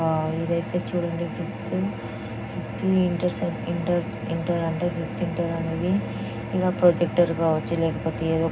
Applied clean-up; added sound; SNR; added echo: none; none; none; reverberation time 0.4 s.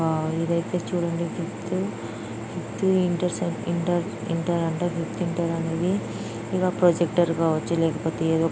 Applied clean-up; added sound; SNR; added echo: none; none; none; none.